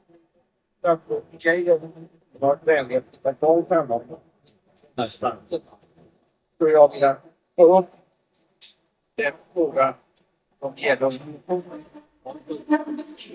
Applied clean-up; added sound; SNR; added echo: neural mask model DeepFilterNet 3.